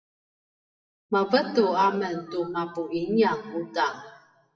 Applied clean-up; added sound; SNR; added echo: classical method WPE with log-MMSE.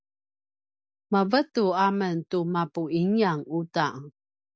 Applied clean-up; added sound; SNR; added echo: none; none; none; none.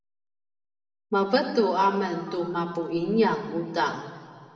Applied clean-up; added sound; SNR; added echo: none; Telephone; 17 dB; reverberation time 1.6 s.